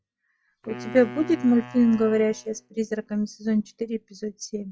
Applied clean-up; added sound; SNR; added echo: classical method log-MMSE.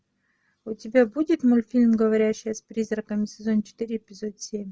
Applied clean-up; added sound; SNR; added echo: none; none; none; none.